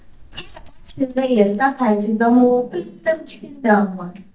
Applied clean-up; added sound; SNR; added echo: neural mask model DeepFilterNet 3.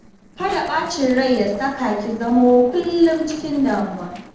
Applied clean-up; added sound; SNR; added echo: neural separator model SepFormer DNS4.